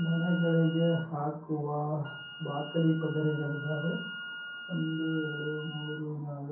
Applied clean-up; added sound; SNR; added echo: none; Wind instrument, woodwind instrument; 12 dB; reverberation time 0.6 s.